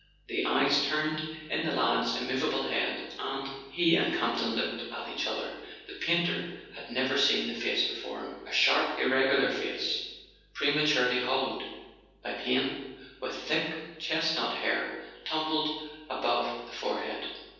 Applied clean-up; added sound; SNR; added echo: none; none; none; reverberation time 1.1 s.